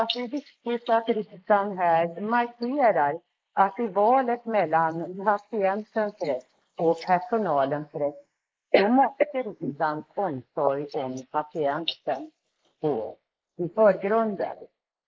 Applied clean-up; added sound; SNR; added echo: neural mask model Resemble Enhance denoiser.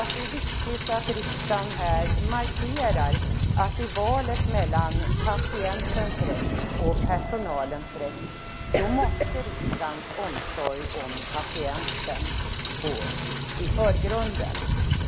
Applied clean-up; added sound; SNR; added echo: none; Rain; -4 dB; none.